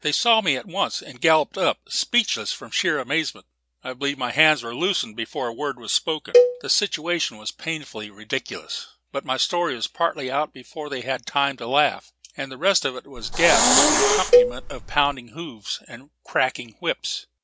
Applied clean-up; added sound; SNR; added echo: none; Hiss + Cowbell; -4 dB; none.